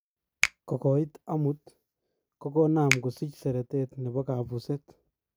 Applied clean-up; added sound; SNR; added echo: none; Finger snapping; 8 dB; none.